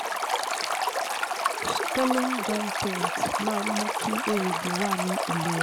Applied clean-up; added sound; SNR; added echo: none; Stream; -3 dB; none.